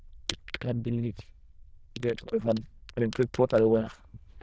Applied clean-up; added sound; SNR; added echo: neural diffusion model UNIVERSE++.